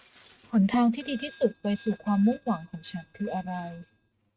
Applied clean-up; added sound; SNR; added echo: neural mask model RNNoise.